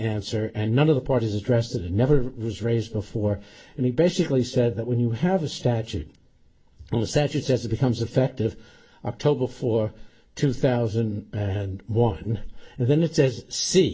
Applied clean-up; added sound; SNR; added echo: none; none; none; none.